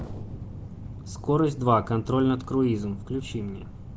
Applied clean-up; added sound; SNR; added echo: none; Explosion; 19 dB; none.